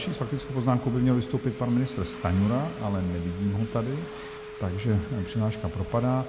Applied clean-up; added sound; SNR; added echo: none; Telephone; 13 dB; none.